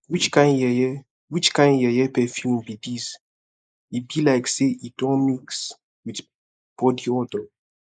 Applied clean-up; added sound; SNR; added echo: neural mask model Resemble Enhance denoiser.